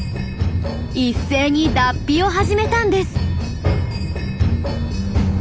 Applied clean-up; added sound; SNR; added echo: none; none; none; none.